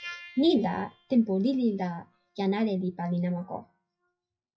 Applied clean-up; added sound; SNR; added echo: classical method WPE with log-MMSE.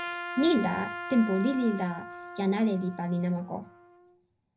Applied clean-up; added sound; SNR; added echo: none; Trumpet; 11 dB; reverberation time 0.5 s.